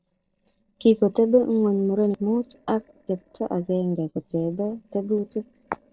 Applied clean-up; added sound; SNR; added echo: neural separator model SepFormer DNS4.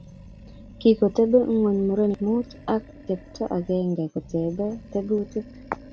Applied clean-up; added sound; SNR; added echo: none; Animal; 20 dB; none.